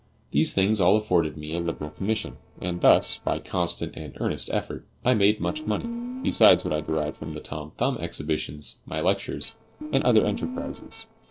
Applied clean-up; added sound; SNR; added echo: neural separator model SepFormer DNS4.